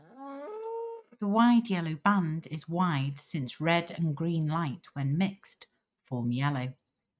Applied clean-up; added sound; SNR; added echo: neural mask model RNNoise.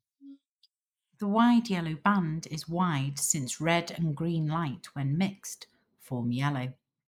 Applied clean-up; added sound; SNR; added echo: neural mask model Resemble Enhance denoiser.